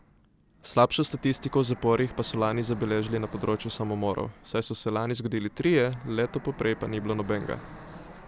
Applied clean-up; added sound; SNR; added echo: none; Fixed-wing aircraft, airplane; 18 dB; none.